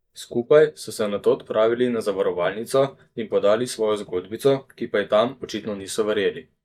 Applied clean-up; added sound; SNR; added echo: neural mask model DeepFilterNet 3.